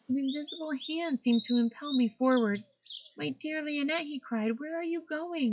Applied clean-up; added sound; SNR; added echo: classical method log-MMSE.